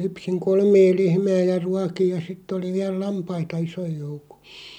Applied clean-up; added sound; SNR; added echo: none; none; none; none.